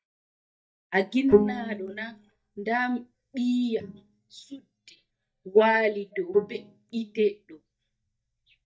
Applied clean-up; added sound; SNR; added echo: neural mask model DeepFilterNet 3.